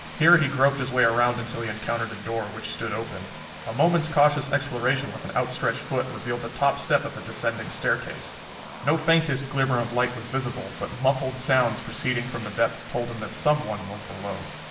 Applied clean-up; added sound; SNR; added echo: none; Vehicle; 12 dB; reverberation time 0.7 s.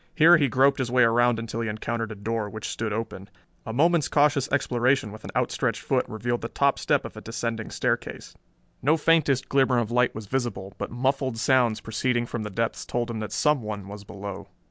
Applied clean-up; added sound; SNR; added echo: none; none; none; none.